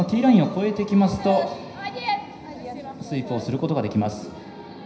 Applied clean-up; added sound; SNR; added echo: none; none; none; reverberation time 0.9 s.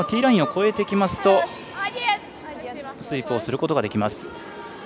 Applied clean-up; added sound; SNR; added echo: none; none; none; none.